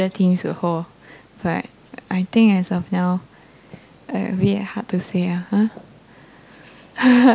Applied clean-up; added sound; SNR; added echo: none; none; none; none.